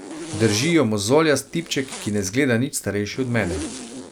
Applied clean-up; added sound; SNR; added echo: none; Zipper (clothing); 14 dB; none.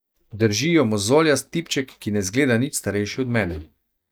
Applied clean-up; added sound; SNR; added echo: neural mask model DeepFilterNet 3.